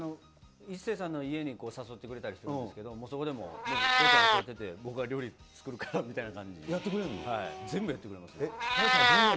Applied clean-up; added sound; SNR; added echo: none; Meow; -5 dB; none.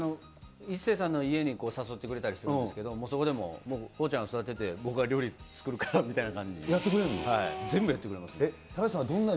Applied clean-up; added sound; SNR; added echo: none; none; none; none.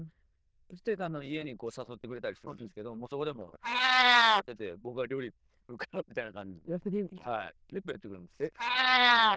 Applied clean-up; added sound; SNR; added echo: neural diffusion model UNIVERSE++.